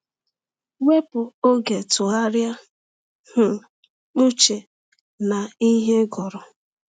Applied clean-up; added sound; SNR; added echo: none; none; none; none.